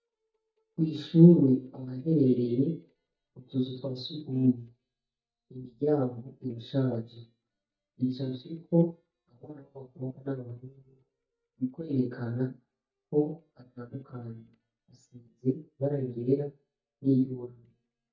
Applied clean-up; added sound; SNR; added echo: neural mask model DeepFilterNet 3.